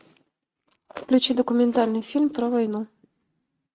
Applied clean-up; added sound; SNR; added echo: neural mask model RNNoise.